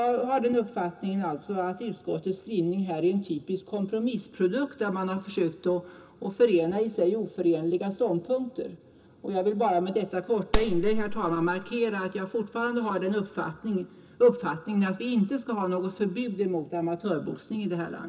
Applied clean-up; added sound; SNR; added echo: none; Clapping; 0 dB; reverberation time 0.2 s.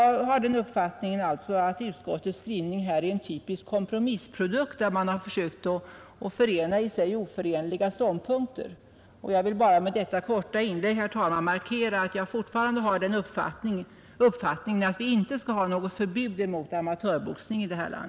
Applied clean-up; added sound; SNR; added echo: none; none; none; none.